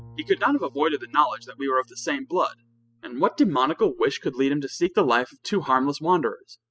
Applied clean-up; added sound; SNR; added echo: classical method spectral subtraction.